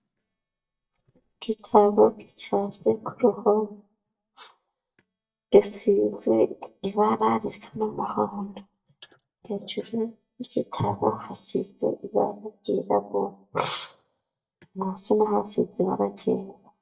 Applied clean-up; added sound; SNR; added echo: neural mask model DeepFilterNet 3.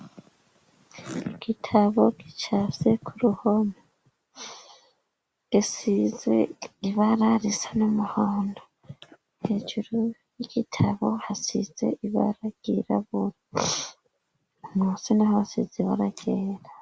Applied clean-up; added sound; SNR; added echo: none; none; none; none.